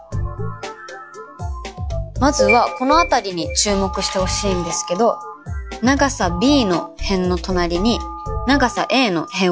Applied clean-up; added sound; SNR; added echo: classical method log-MMSE.